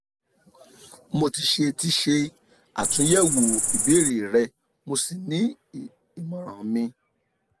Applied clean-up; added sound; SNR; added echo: none; Cricket; -2 dB; none.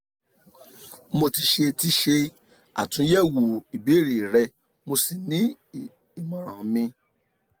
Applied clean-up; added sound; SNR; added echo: none; none; none; none.